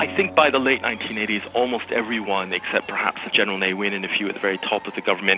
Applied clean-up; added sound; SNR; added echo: none; Crowd / Cheering + Acoustic guitar; 17 dB; none.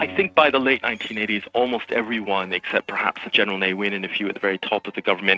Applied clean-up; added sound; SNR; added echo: neural mask model RNNoise.